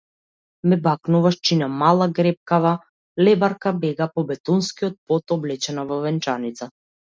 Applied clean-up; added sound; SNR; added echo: none; none; none; none.